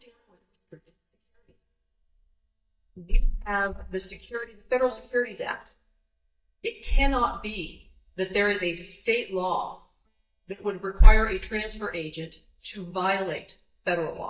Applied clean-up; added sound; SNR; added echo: neural mask model DeepFilterNet 3.